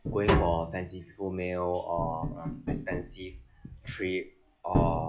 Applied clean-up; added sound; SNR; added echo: classical method log-MMSE.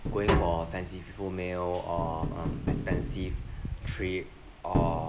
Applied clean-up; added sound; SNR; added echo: none; Tap; 0 dB; none.